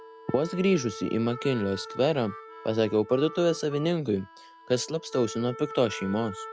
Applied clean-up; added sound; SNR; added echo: none; Wind instrument, woodwind instrument + Harmonica; 14 dB; none.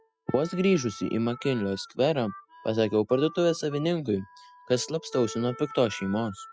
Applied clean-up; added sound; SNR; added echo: classical method spectral subtraction.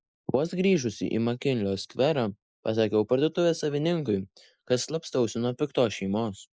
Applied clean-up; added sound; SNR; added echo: neural mask model Resemble Enhance denoiser.